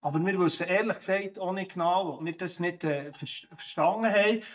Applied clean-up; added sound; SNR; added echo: neural mask model DeepFilterNet 3.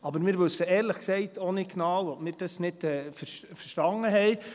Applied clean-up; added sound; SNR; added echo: none; none; none; none.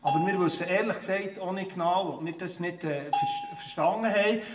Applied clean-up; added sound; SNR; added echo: none; Bell; 4 dB; reverberation time 0.6 s.